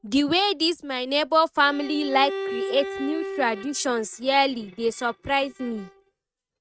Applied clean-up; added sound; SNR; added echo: neural mask model RNNoise.